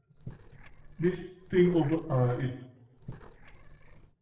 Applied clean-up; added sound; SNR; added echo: neural separator model SepFormer DNS4.